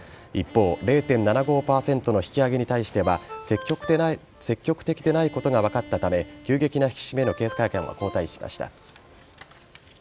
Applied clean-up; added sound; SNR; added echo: none; Ringtone + Bowed string instrument; 19 dB; none.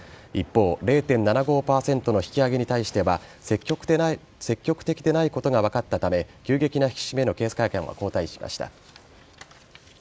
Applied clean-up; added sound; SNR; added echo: none; none; none; none.